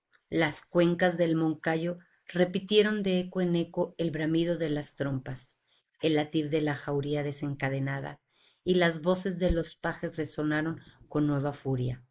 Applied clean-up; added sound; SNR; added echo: neural mask model Resemble Enhance denoiser.